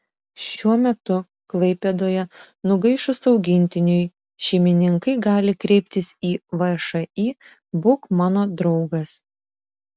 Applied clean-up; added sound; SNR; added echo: none; none; none; none.